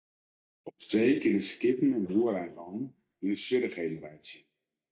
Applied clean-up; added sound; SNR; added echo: neural mask model DeepFilterNet 3.